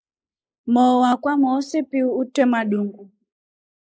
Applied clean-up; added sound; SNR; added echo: neural mask model Resemble Enhance denoiser.